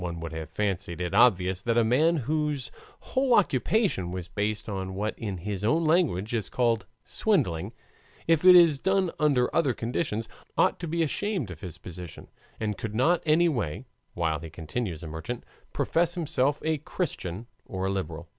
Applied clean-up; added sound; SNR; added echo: none; none; none; none.